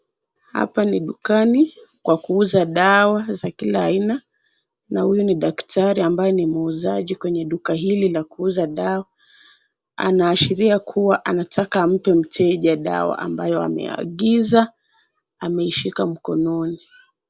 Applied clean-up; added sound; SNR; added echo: none; none; none; none.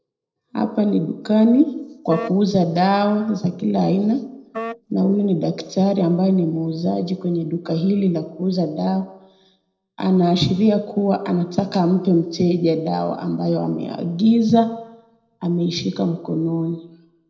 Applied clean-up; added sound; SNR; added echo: neural separator model SepFormer DNS4.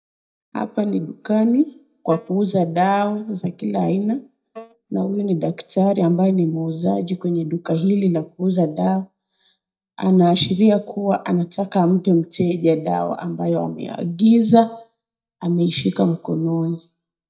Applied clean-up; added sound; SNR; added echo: neural mask model DeepFilterNet 3.